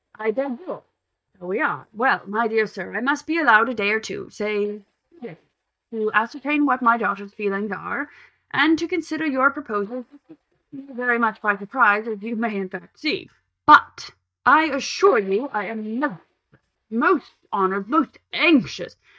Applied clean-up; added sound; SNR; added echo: neural mask model DeepFilterNet 3.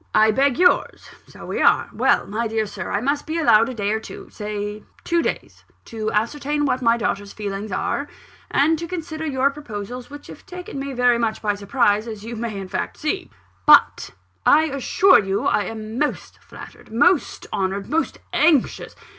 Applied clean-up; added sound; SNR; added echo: none; none; none; none.